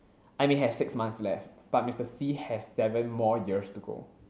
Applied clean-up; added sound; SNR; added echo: none; none; none; none.